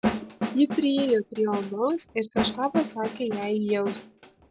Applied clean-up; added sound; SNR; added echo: none; Snare drum; 6 dB; none.